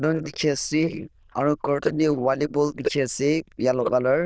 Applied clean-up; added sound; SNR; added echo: neural diffusion model UNIVERSE++.